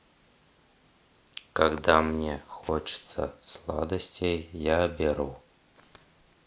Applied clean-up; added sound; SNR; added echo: none; none; none; none.